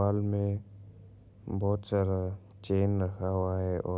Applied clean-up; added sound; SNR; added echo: none; none; none; none.